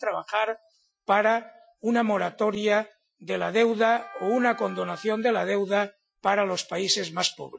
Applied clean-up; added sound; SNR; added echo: classical method Wiener filter.